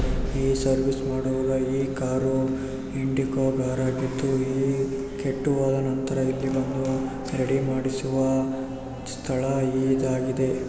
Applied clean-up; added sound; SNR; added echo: none; none; none; none.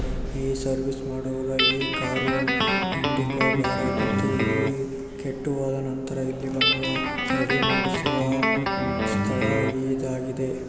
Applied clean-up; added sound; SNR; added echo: none; Guitar; -1 dB; none.